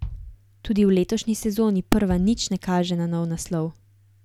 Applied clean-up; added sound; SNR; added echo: none; Bass drum; 17 dB; none.